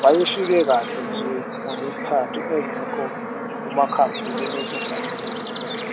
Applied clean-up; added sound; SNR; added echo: none; Bird / Insect / Frog; 5 dB; none.